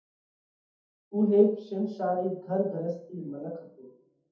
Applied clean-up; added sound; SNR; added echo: none; none; none; reverberation time 0.6 s.